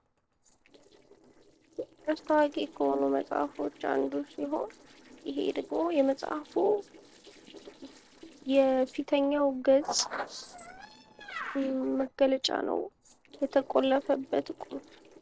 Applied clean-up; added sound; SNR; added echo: neural separator model SepFormer DNS4.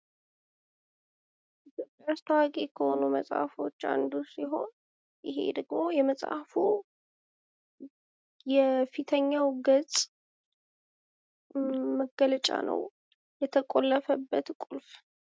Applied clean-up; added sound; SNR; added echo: none; none; none; none.